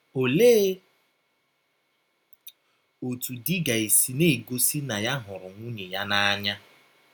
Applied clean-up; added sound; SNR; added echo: none; none; none; none.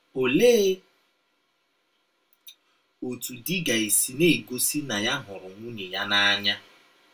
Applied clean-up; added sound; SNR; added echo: none; none; none; reverberation time 0.2 s.